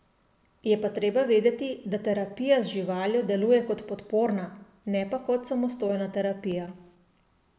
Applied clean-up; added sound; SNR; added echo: none; none; none; none.